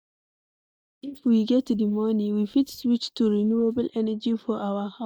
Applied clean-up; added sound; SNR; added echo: neural mask model DeepFilterNet 3.